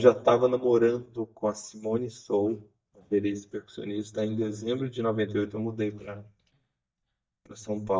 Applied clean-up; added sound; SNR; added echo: neural mask model DeepFilterNet 3.